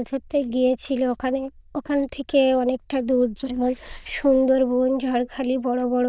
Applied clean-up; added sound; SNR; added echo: neural diffusion model UNIVERSE++.